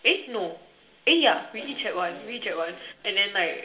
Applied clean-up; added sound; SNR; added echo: none; none; none; reverberation time 0.2 s.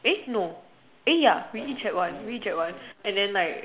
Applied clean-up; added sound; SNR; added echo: none; none; none; none.